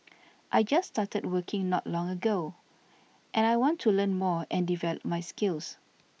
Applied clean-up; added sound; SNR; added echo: none; none; none; none.